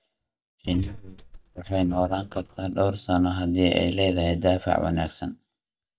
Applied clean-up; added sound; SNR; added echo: neural mask model DeepFilterNet 3.